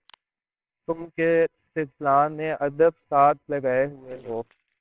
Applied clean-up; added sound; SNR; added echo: neural separator model SepFormer WHAMR!.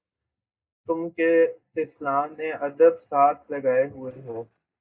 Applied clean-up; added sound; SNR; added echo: neural mask model DeepFilterNet 3.